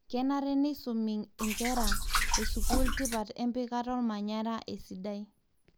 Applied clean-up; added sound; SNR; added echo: none; Liquid; -4 dB; none.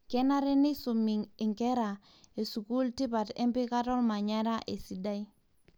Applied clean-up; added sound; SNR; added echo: none; none; none; none.